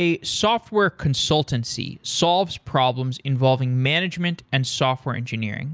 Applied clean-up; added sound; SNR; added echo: none; none; none; none.